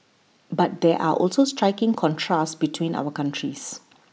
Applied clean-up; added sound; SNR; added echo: none; none; none; none.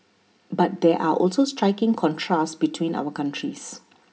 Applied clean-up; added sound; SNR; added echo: none; none; none; reverberation time 0.3 s.